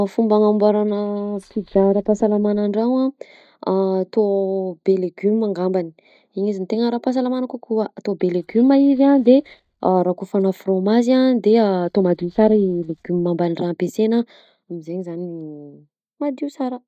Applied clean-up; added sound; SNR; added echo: neural mask model DeepFilterNet 3.